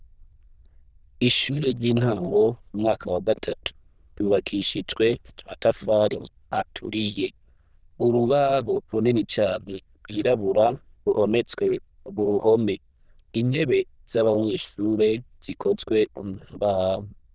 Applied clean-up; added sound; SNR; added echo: neural diffusion model UNIVERSE++.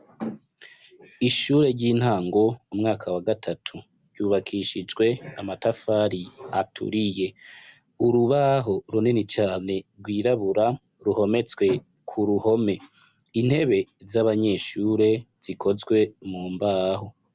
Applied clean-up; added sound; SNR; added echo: none; none; none; none.